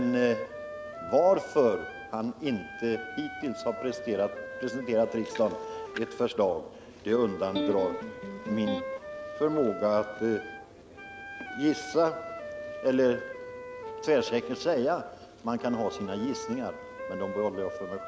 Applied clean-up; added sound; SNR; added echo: none; Electric guitar + Wind instrument, woodwind instrument; 9 dB; none.